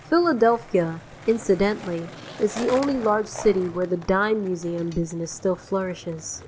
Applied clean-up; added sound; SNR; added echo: none; Skateboard; 16 dB; none.